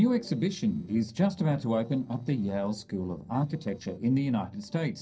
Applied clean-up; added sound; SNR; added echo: neural separator model SepFormer DNS4.